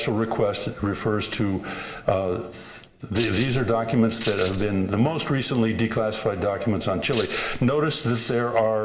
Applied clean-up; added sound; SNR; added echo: none; Tambourine; 11 dB; reverberation time 1.1 s.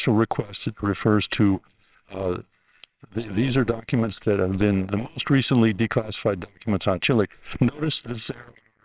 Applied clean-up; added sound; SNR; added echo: neural separator model SepFormer WHAMR!.